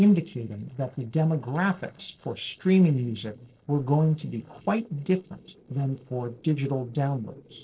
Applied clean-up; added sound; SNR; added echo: neural separator model SepFormer DNS4.